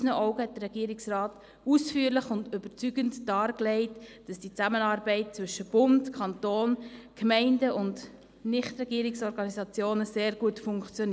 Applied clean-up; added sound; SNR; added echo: none; none; none; none.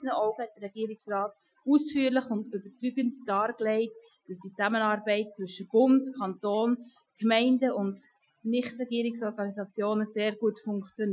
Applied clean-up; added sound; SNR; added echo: classical method Wiener filter.